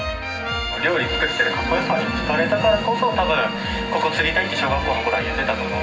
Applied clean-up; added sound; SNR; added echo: none; Wind instrument, woodwind instrument; 16 dB; reverberation time 0.4 s.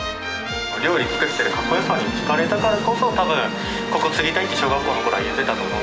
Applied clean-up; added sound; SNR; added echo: none; none; none; none.